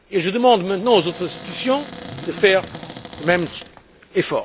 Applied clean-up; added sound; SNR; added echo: none; Cupboard open or close + Zipper (clothing); 16 dB; none.